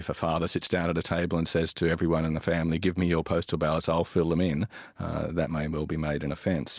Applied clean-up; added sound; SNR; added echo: none; none; none; none.